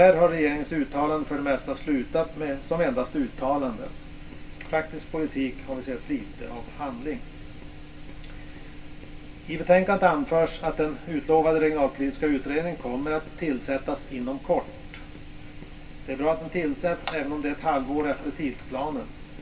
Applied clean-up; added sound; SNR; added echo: none; none; none; reverberation time 0.2 s.